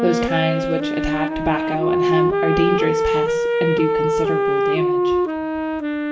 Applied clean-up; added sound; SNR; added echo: none; Wind instrument, woodwind instrument; -5 dB; reverberation time 2.3 s.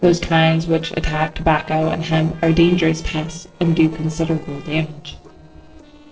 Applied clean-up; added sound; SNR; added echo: neural separator model SepFormer DNS4.